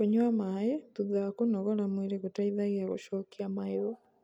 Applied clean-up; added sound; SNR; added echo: none; none; none; none.